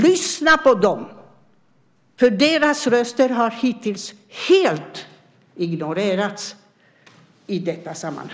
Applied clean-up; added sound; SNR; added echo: none; none; none; none.